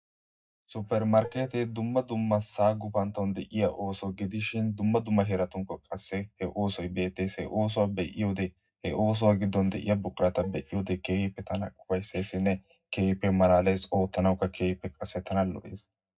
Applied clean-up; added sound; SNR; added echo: neural mask model DeepFilterNet 3.